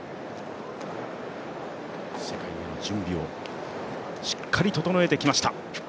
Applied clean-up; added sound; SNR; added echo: none; none; none; none.